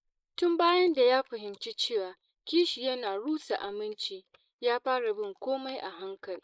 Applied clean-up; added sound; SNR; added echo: neural mask model Resemble Enhance denoiser.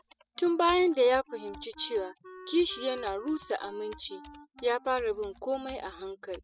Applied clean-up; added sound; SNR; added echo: classical method spectral subtraction.